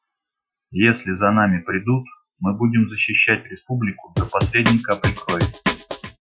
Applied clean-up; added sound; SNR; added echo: classical method Wiener filter.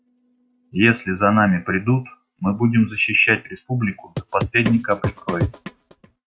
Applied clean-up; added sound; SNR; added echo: neural mask model RNNoise.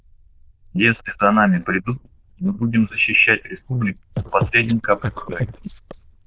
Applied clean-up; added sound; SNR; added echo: neural diffusion model UNIVERSE++.